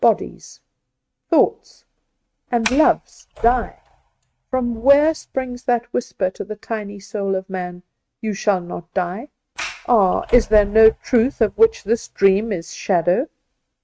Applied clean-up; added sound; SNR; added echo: neural mask model RNNoise.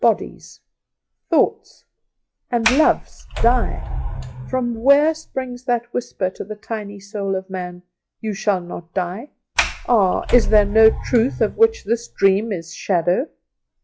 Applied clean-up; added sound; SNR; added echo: classical method log-MMSE.